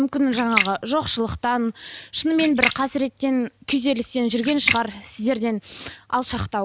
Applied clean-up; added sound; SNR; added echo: none; Splash, splatter; 8 dB; none.